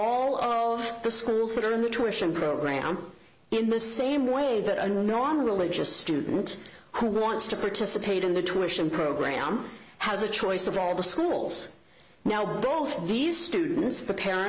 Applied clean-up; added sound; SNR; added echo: none; none; none; none.